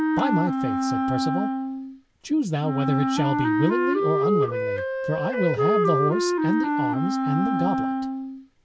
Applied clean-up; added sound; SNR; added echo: none; Wind instrument, woodwind instrument; -3 dB; none.